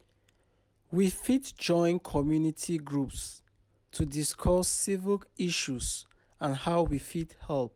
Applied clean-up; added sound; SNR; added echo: none; none; none; none.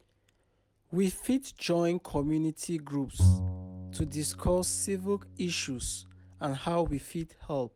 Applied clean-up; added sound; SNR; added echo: none; Bowed string instrument; 0 dB; none.